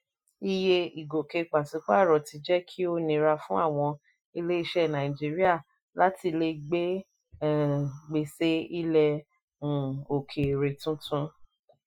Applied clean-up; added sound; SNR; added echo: classical method Wiener filter.